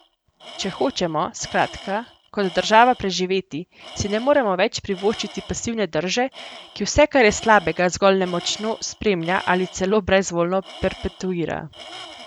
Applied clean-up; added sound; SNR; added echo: none; Tools; 20 dB; none.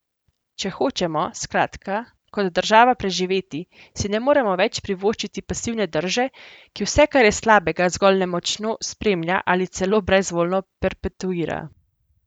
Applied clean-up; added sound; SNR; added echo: none; none; none; none.